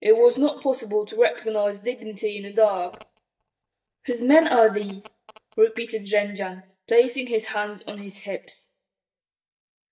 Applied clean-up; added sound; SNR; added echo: neural mask model DeepFilterNet 3.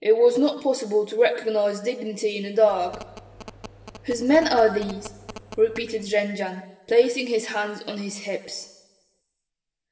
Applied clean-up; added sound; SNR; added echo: none; Telephone; 18 dB; reverberation time 1.1 s.